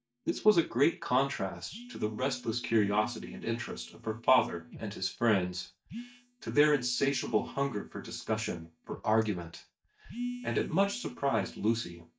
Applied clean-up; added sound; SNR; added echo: neural mask model DeepFilterNet 3.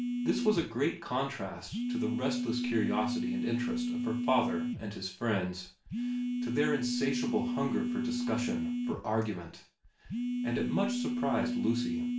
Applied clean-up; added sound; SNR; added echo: none; Telephone; 0 dB; reverberation time 0.3 s.